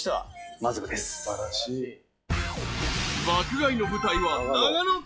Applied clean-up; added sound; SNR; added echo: classical method log-MMSE.